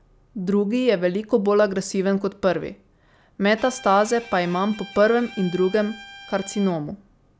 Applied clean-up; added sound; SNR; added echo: none; Bowed string instrument; 19 dB; none.